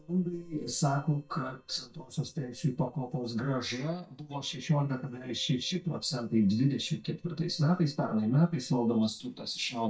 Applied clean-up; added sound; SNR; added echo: neural mask model DeepFilterNet 3.